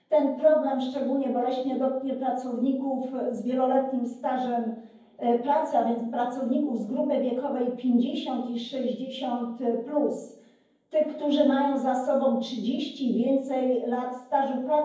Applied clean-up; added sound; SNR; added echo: none; none; none; reverberation time 0.9 s.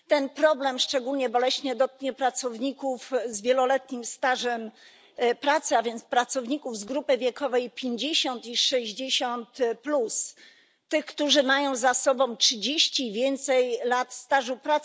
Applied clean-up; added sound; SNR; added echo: none; none; none; none.